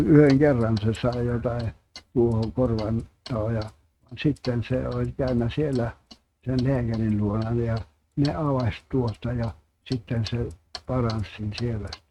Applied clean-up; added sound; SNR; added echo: neural mask model RNNoise.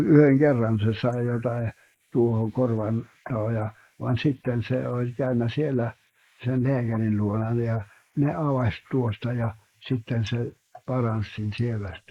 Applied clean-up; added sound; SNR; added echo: neural mask model Resemble Enhance denoiser.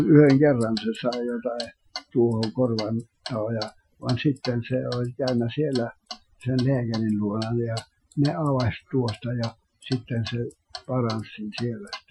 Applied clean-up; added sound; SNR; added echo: classical method Wiener filter.